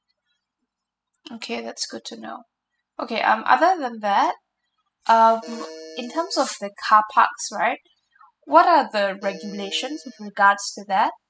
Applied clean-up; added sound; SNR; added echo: classical method spectral subtraction.